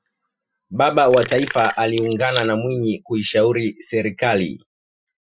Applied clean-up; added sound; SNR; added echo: classical method Wiener filter.